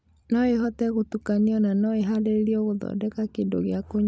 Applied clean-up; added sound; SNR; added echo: none; none; none; none.